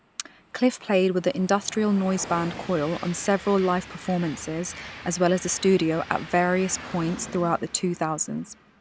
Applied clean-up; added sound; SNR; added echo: none; Train; 17 dB; none.